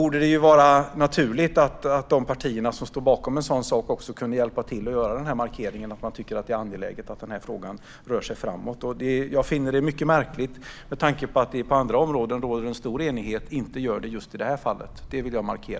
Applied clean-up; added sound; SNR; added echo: none; Wind; 19 dB; none.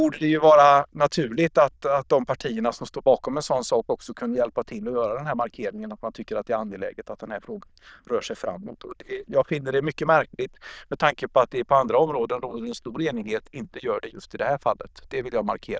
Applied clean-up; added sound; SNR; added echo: neural diffusion model UNIVERSE++.